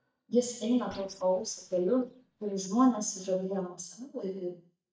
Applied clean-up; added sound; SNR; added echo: neural mask model DeepFilterNet 3.